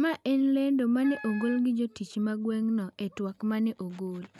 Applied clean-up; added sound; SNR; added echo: none; Wind instrument, woodwind instrument; 17 dB; none.